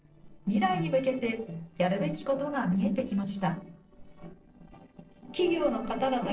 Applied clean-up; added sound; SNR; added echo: neural separator model SepFormer DNS4.